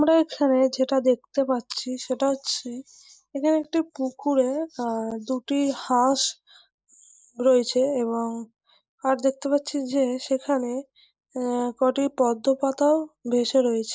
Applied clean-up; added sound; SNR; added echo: neural mask model Resemble Enhance denoiser.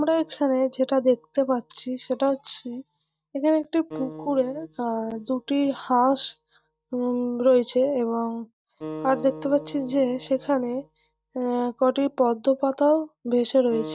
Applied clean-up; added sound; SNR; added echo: neural mask model DeepFilterNet 3.